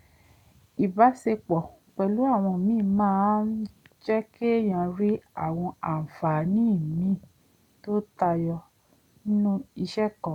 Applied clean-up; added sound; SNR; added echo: none; none; none; none.